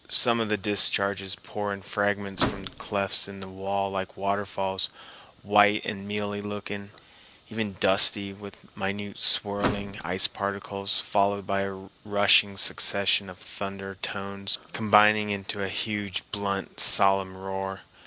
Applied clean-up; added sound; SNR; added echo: none; Slam / Microwave oven; 5 dB; none.